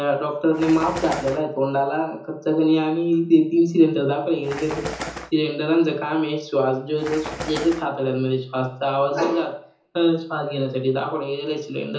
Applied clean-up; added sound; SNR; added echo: none; Bird; 10 dB; reverberation time 0.6 s.